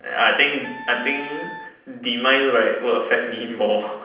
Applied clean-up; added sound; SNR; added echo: none; Wind instrument, woodwind instrument; 15 dB; reverberation time 0.8 s.